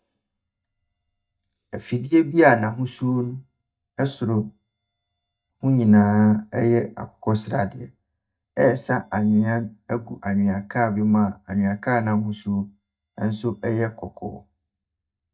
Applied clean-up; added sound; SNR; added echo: neural mask model DeepFilterNet 3.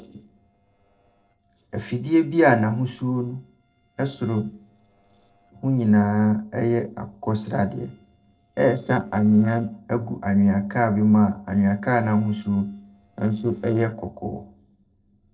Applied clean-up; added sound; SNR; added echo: neural separator model SepFormer DNS4.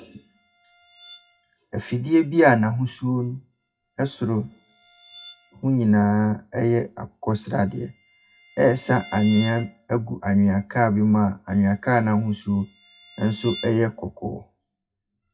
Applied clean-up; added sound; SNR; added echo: classical method WPE with log-MMSE.